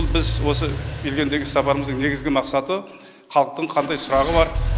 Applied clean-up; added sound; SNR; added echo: none; Engine / Car; 5 dB; none.